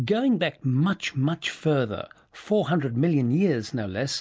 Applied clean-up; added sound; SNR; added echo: none; none; none; none.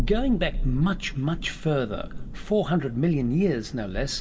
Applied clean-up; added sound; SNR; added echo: none; Thunder; 6 dB; reverberation time 1.4 s.